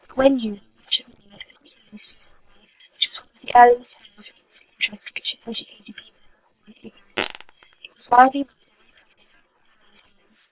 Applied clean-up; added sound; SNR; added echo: neural separator model SepFormer WHAM!.